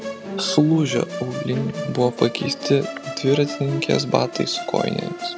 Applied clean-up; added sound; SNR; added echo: none; Musical instrument; 8 dB; none.